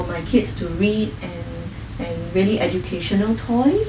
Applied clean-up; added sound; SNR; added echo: none; none; none; none.